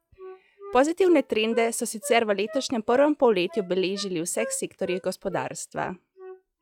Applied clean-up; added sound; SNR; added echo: classical method log-MMSE.